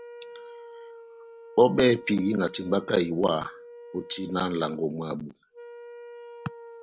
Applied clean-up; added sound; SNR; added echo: none; Wind instrument, woodwind instrument; 18 dB; none.